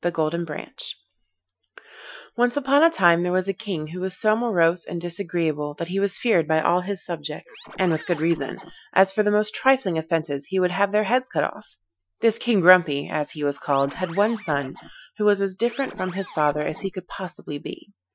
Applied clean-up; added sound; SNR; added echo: classical method Wiener filter.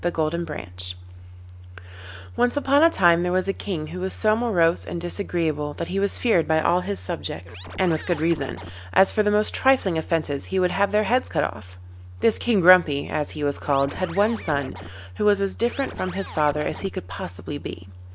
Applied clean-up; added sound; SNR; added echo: none; Scratching (performance technique); 15 dB; none.